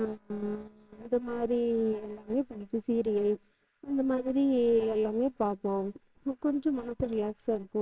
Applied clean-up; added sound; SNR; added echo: neural separator model SepFormer WHAMR!.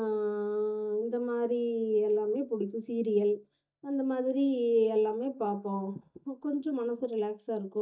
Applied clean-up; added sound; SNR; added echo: neural mask model DeepFilterNet 3.